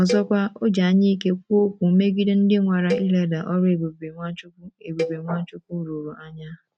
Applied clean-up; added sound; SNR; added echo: neural mask model RNNoise.